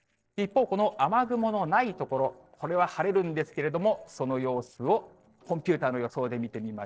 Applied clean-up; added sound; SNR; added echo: neural separator model SepFormer DNS4.